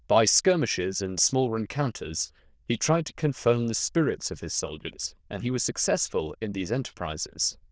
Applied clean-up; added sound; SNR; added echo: neural diffusion model UNIVERSE++.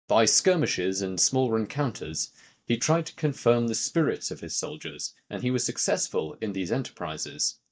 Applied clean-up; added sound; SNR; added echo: neural mask model DeepFilterNet 3.